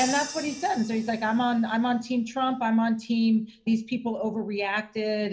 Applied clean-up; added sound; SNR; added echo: none; Crash cymbal; 17 dB; reverberation time 0.3 s.